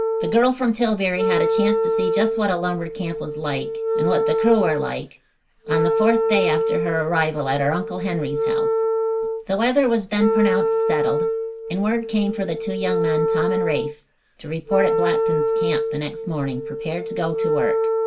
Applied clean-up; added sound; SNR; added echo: none; Wind instrument, woodwind instrument; -1 dB; reverberation time 0.2 s.